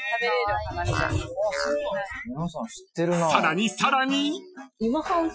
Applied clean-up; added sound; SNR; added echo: classical method Wiener filter.